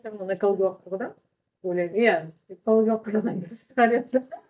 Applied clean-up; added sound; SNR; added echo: neural mask model DeepFilterNet 3.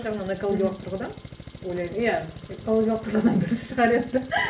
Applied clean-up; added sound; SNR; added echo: none; Engine; 16 dB; reverberation time 0.3 s.